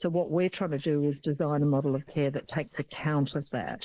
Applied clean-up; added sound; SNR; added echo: neural mask model Resemble Enhance denoiser.